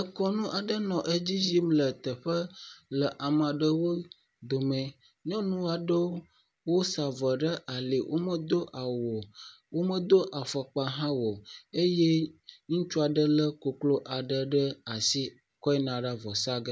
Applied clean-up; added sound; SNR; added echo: none; none; none; none.